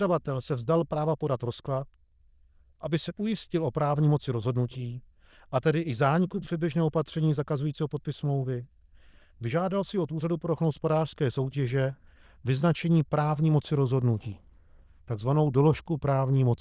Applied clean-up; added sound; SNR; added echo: neural diffusion model UNIVERSE++.